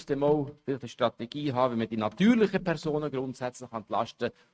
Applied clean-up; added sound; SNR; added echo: neural mask model RNNoise.